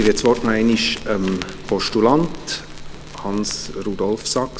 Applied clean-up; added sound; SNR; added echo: none; Crackle; 12 dB; none.